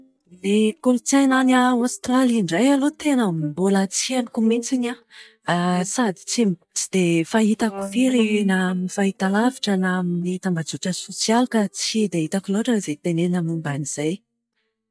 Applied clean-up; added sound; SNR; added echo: neural mask model DeepFilterNet 3.